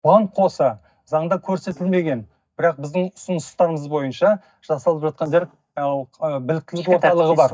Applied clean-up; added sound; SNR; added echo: neural mask model DeepFilterNet 3.